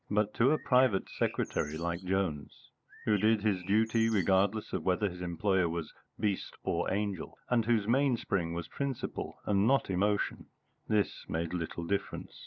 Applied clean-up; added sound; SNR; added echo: none; Bird; 20 dB; none.